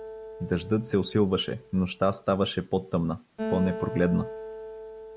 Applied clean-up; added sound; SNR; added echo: none; Acoustic guitar; 11 dB; none.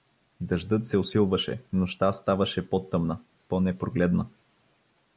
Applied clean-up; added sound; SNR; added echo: none; none; none; none.